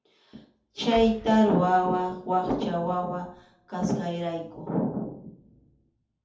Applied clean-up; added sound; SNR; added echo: none; Explosion; 17 dB; reverberation time 0.6 s.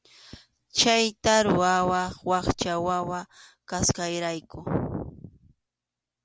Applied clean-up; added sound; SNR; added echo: none; none; none; none.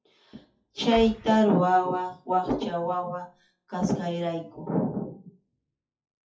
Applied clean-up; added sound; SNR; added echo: classical method WPE with log-MMSE.